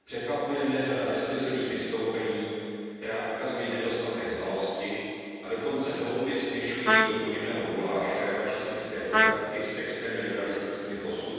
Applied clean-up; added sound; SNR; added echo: none; Trumpet; -3 dB; reverberation time 2.1 s.